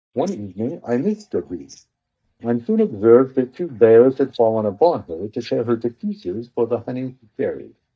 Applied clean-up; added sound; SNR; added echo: neural mask model DeepFilterNet 3.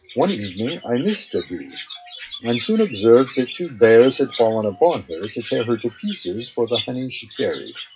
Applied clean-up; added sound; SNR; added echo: classical method WPE with log-MMSE.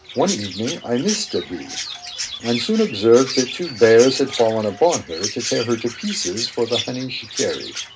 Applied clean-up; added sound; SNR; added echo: none; Chirp, tweet; 10 dB; reverberation time 0.2 s.